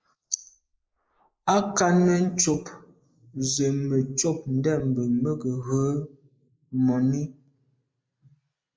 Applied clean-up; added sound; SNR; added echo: neural mask model Resemble Enhance denoiser.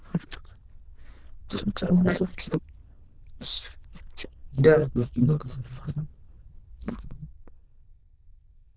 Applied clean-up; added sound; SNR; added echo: neural diffusion model UNIVERSE++.